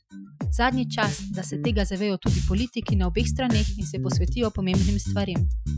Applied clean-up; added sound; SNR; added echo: classical method Wiener filter.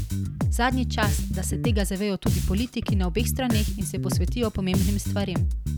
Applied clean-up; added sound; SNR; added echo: none; Bass guitar; -2 dB; none.